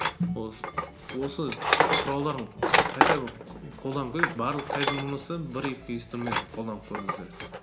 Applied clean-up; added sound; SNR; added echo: none; Tools; -3 dB; none.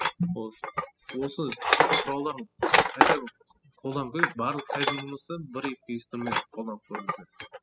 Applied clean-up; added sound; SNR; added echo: classical method spectral subtraction.